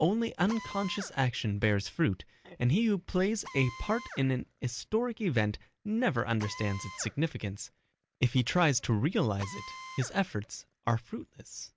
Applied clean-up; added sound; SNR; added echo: none; Drill; 19 dB; none.